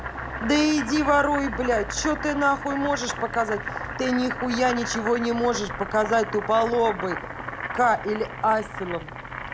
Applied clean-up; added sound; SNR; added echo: none; Boiling; 9 dB; none.